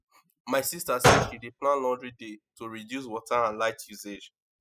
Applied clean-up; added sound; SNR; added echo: classical method spectral subtraction.